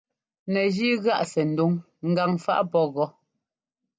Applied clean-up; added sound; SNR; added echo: none; none; none; none.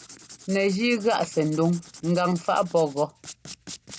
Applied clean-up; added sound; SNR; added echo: none; Writing; 19 dB; none.